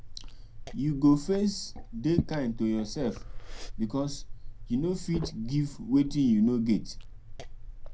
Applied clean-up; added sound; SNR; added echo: none; Liquid; 8 dB; reverberation time 0.2 s.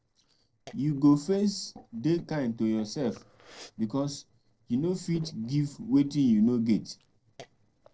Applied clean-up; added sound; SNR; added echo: neural separator model SepFormer DNS4.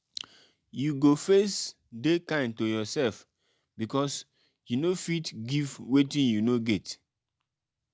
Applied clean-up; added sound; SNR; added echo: none; none; none; none.